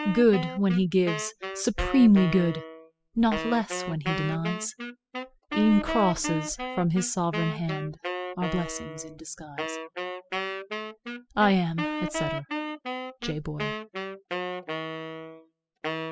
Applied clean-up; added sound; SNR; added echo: classical method spectral subtraction.